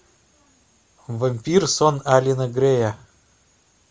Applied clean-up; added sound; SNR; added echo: none; none; none; none.